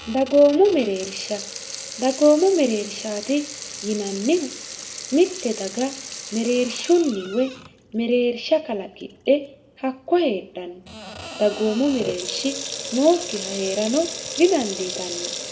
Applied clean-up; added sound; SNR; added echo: none; Sink (filling or washing) / Water tap, faucet; 12 dB; reverberation time 0.6 s.